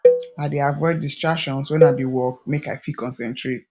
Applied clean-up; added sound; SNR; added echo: none; Cowbell; -1 dB; none.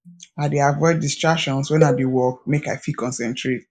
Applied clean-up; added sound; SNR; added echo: neural mask model Resemble Enhance denoiser.